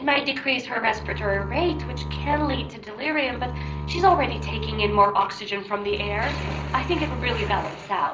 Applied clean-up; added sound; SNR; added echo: none; Bowed string instrument; 7 dB; reverberation time 0.5 s.